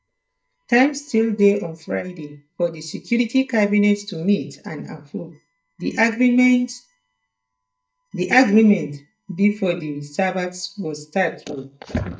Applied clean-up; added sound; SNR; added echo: neural mask model DeepFilterNet 3.